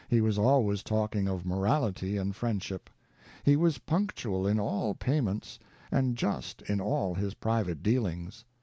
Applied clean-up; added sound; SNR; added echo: none; none; none; none.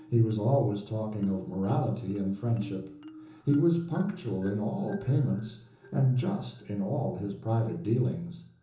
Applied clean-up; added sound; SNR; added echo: none; Marimba, xylophone; 19 dB; reverberation time 0.6 s.